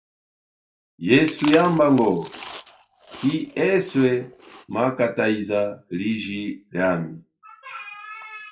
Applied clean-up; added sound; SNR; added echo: none; Chewing, mastication; 13 dB; reverberation time 0.2 s.